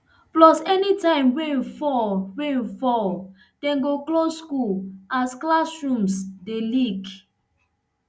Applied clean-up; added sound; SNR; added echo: none; none; none; none.